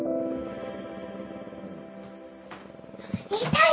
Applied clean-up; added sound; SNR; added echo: none; Growling; 15 dB; none.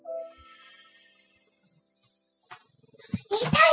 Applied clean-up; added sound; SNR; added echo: classical method spectral subtraction.